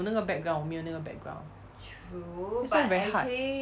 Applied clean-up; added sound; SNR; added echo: none; none; none; none.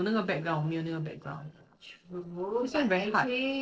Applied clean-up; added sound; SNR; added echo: neural separator model SepFormer DNS4.